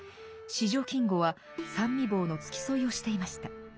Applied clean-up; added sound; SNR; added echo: none; Wind instrument, woodwind instrument; 16 dB; none.